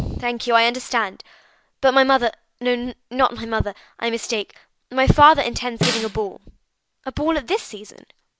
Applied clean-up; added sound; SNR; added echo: none; Snare drum; 6 dB; none.